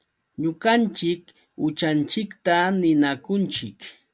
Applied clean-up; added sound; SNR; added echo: none; none; none; none.